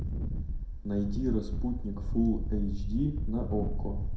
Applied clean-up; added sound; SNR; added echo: none; Wind; -1 dB; reverberation time 0.6 s.